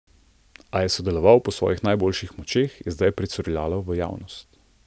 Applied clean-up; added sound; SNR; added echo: none; none; none; none.